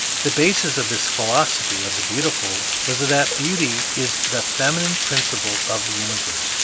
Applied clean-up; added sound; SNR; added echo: none; Water; -2 dB; none.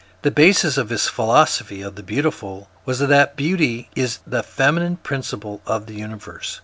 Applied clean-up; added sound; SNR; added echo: none; none; none; none.